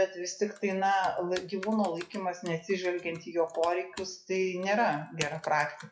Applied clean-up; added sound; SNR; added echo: classical method WPE with log-MMSE.